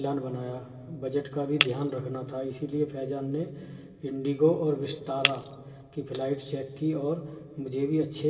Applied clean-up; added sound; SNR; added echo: none; Shatter; 7 dB; reverberation time 2.9 s.